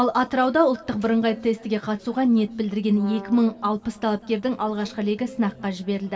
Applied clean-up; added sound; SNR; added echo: none; Brass instrument; 18 dB; reverberation time 2.7 s.